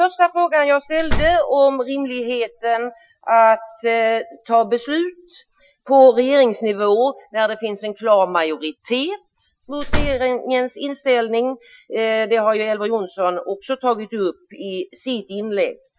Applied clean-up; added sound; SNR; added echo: classical method Wiener filter.